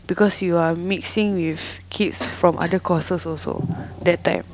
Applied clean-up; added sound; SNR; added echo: none; Cricket; 14 dB; none.